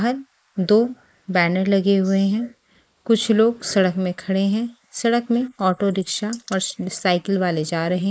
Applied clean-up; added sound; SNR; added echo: neural mask model Resemble Enhance denoiser.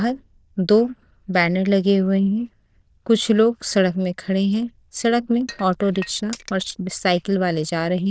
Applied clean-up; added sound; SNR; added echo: neural diffusion model UNIVERSE++.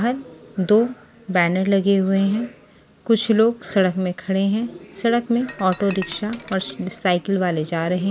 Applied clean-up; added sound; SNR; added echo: none; Shatter; 18 dB; none.